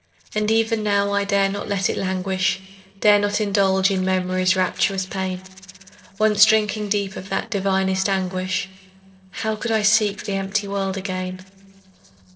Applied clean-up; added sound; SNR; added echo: neural separator model SepFormer DNS4.